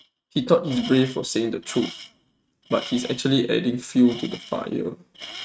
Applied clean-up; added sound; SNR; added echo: neural mask model RNNoise.